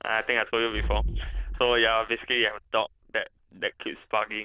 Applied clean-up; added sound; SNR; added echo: neural diffusion model UNIVERSE++.